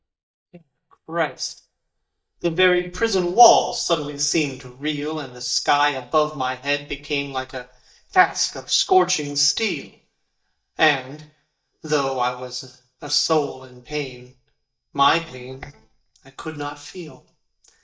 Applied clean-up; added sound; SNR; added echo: neural mask model DeepFilterNet 3.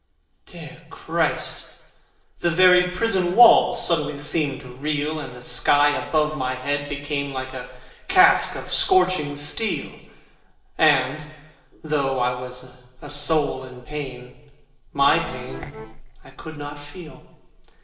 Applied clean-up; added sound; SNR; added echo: neural separator model SepFormer DNS4.